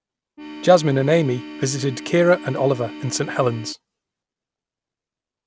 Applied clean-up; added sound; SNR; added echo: none; Organ; 13 dB; none.